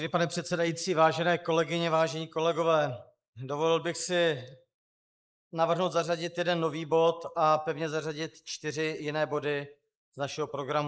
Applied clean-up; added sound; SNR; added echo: neural mask model Resemble Enhance denoiser.